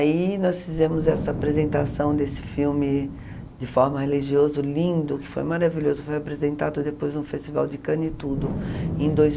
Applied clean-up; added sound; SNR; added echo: none; Wind; 10 dB; none.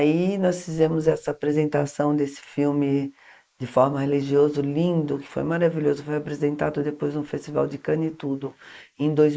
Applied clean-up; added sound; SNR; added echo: neural mask model Resemble Enhance denoiser.